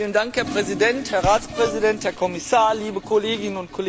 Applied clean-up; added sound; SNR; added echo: none; Toilet flush + Brass instrument; 13 dB; none.